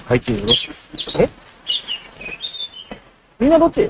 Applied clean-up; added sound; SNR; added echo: neural mask model RNNoise.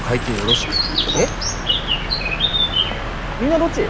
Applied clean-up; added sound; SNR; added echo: none; Bird; -3 dB; none.